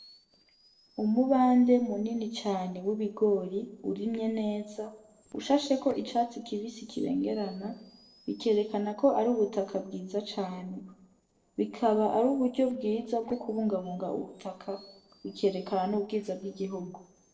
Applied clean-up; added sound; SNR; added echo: neural separator model SepFormer DNS4.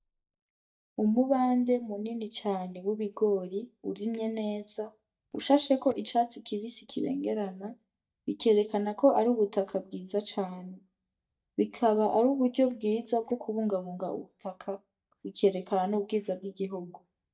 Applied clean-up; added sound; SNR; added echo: neural mask model DeepFilterNet 3.